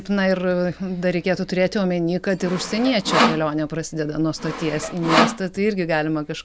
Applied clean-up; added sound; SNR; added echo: none; Sawing; 2 dB; none.